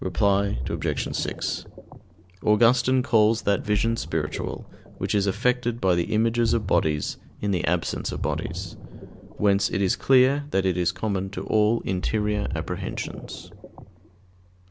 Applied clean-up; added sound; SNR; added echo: none; Ocean; 10 dB; none.